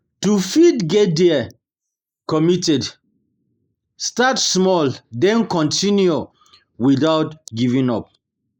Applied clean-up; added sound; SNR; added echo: neural mask model Resemble Enhance denoiser.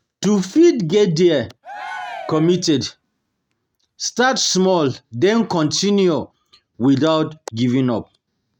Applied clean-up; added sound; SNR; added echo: neural mask model RNNoise.